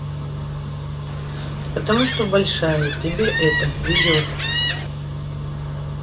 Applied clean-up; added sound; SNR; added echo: none; Gull, seagull; 1 dB; reverberation time 0.1 s.